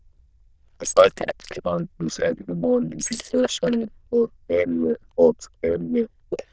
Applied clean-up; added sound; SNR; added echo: neural diffusion model UNIVERSE++.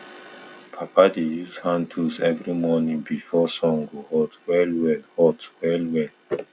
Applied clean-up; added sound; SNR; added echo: none; none; none; none.